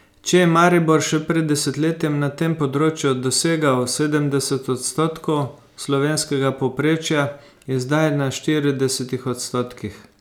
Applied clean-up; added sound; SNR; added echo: none; none; none; none.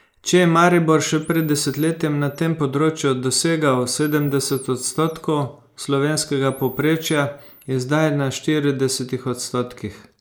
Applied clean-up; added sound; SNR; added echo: neural mask model Resemble Enhance denoiser.